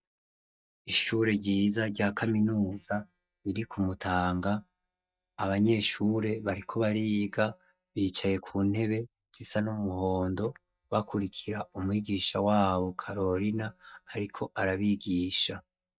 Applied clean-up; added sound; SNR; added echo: neural mask model DeepFilterNet 3.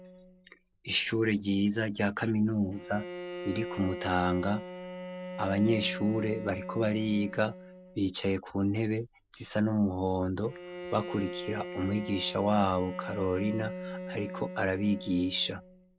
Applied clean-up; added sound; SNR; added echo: none; Bowed string instrument; 11 dB; none.